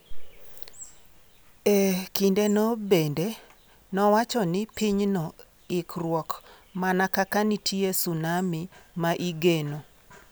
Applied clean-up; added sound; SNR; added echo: none; none; none; none.